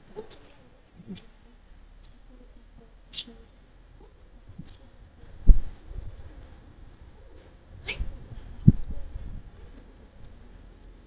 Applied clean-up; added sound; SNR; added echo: neural mask model DeepFilterNet 3.